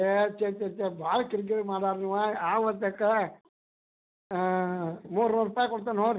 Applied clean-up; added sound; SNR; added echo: none; none; none; none.